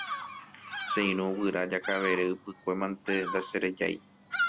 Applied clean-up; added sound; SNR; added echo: none; Bird vocalization, bird call, bird song; 6 dB; none.